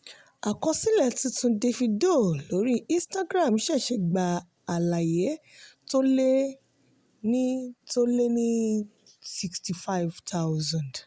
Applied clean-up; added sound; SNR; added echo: none; none; none; none.